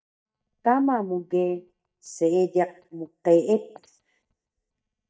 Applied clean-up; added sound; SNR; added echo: neural mask model DeepFilterNet 3.